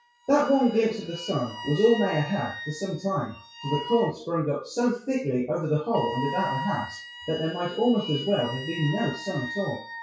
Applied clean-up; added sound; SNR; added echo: classical method WPE with log-MMSE.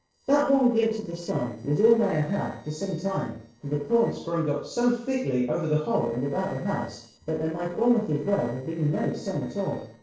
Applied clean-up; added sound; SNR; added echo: neural separator model SepFormer DNS4.